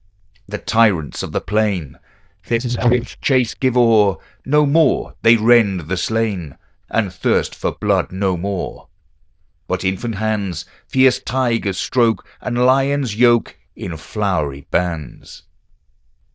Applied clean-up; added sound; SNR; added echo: neural diffusion model UNIVERSE++.